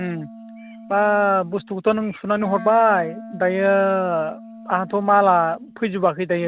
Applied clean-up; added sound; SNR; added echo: none; Wind instrument, woodwind instrument; 18 dB; none.